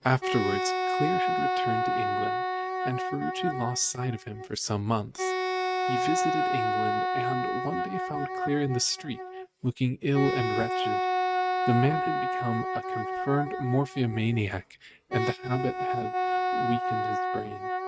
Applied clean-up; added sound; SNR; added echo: neural mask model RNNoise.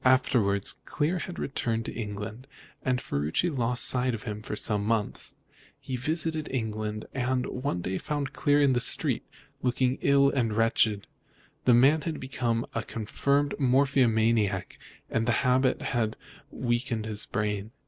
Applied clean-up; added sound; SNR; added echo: none; none; none; none.